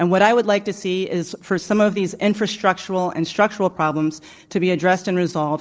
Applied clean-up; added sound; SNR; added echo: neural separator model SepFormer DNS4.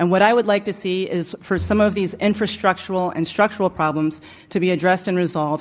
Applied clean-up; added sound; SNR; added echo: none; Bowed string instrument; 19 dB; none.